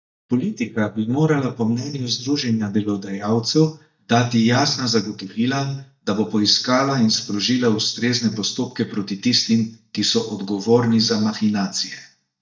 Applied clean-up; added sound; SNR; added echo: neural mask model DeepFilterNet 3.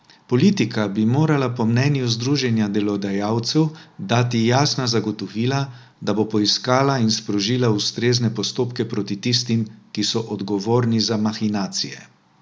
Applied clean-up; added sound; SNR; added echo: none; none; none; none.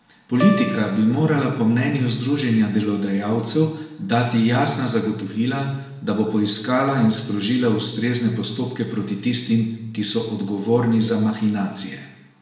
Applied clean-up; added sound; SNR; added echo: none; Piano; 10 dB; reverberation time 0.9 s.